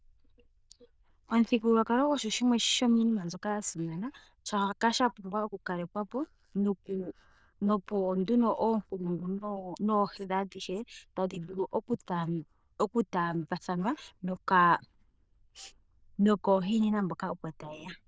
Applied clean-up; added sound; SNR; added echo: neural diffusion model UNIVERSE++.